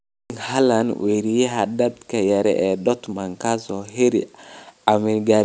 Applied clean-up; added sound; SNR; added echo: none; none; none; none.